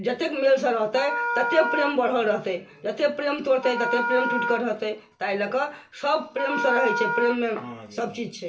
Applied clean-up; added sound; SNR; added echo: none; Wind instrument, woodwind instrument; 5 dB; reverberation time 0.3 s.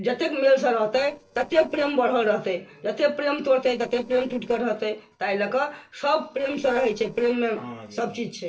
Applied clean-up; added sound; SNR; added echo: neural separator model SepFormer DNS4.